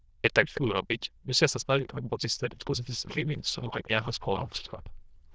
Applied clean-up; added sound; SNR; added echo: neural diffusion model UNIVERSE++.